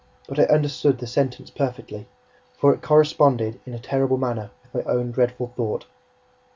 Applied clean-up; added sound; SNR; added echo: none; none; none; none.